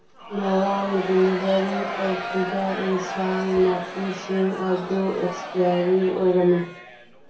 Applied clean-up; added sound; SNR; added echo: none; Crowd; 9 dB; reverberation time 0.7 s.